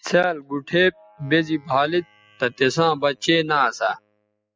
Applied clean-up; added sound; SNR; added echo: classical method spectral subtraction.